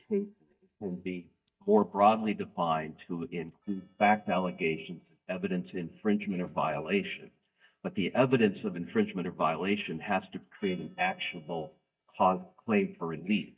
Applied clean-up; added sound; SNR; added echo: neural mask model DeepFilterNet 3.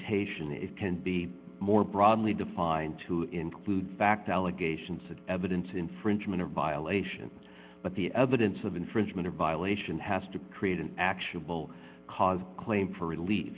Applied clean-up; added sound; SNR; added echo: none; none; none; none.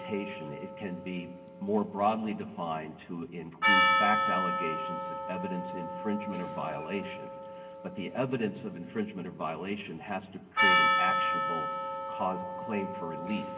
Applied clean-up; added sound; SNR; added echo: none; Percussion; -3 dB; reverberation time 2.3 s.